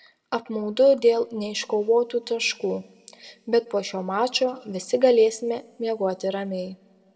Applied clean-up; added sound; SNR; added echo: none; none; none; reverberation time 1.7 s.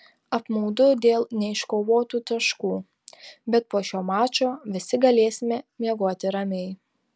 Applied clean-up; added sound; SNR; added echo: none; none; none; none.